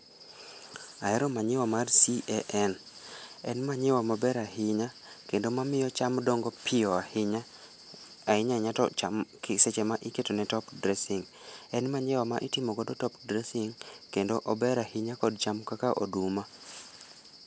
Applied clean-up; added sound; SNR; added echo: none; none; none; none.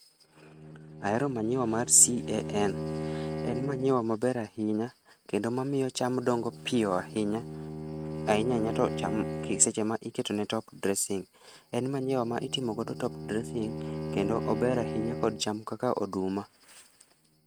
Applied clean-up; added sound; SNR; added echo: neural mask model RNNoise.